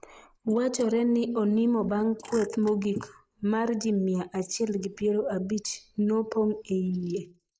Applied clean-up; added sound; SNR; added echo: neural mask model Resemble Enhance denoiser.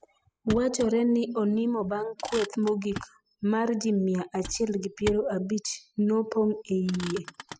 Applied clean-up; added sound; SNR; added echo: classical method spectral subtraction.